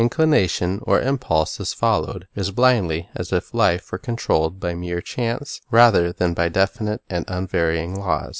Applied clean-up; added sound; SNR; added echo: none; none; none; none.